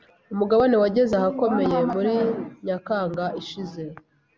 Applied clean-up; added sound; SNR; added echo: none; none; none; none.